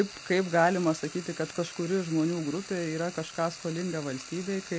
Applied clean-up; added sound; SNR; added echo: none; Frying (food); 15 dB; none.